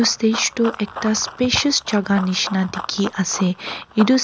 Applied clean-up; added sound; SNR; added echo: none; Run; 13 dB; none.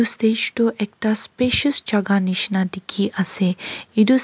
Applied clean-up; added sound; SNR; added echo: none; none; none; none.